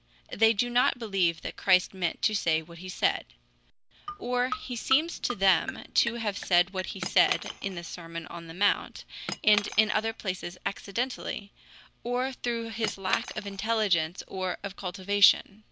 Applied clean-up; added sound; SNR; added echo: none; Marimba, xylophone + Cutlery, silverware / Chink, clink; 10 dB; none.